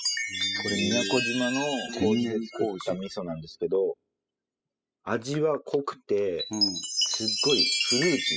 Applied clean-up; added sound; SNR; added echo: classical method spectral subtraction.